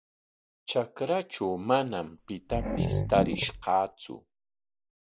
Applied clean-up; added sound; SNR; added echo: none; Growling; 3 dB; none.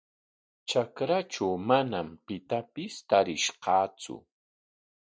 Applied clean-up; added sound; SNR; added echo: none; none; none; none.